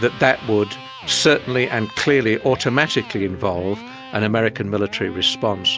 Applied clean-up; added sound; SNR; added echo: none; Electric guitar; 16 dB; none.